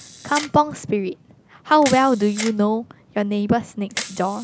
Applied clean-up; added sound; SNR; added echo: none; Camera; 14 dB; none.